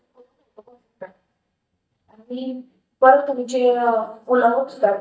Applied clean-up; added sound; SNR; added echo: neural mask model DeepFilterNet 3.